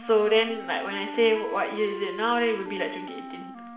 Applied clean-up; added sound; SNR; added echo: none; Wind instrument, woodwind instrument; 12 dB; reverberation time 0.8 s.